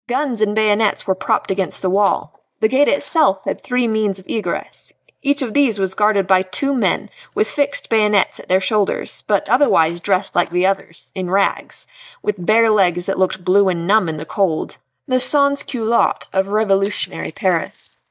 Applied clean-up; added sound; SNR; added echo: neural mask model DeepFilterNet 3.